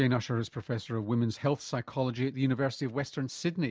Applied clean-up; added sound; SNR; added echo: none; none; none; none.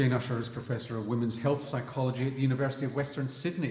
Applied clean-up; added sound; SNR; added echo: none; none; none; reverberation time 1.7 s.